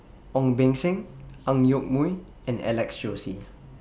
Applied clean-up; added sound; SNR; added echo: none; none; none; none.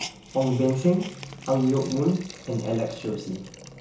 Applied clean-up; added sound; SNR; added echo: none; Hiss; 17 dB; reverberation time 0.7 s.